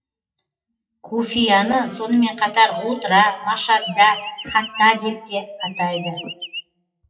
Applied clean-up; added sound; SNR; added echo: classical method WPE with log-MMSE.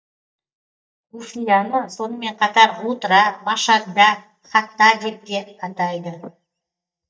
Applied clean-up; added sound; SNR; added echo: neural mask model DeepFilterNet 3.